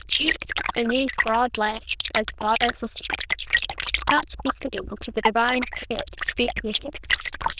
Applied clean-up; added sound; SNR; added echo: neural diffusion model UNIVERSE++.